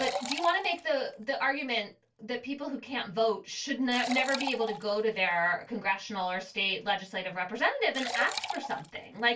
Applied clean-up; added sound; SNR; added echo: none; Liquid; 10 dB; reverberation time 0.2 s.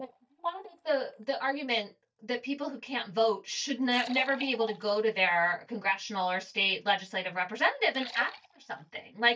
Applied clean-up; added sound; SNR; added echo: neural mask model DeepFilterNet 3.